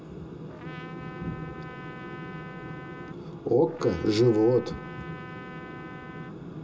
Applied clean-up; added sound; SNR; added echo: none; Trumpet; 16 dB; reverberation time 0.2 s.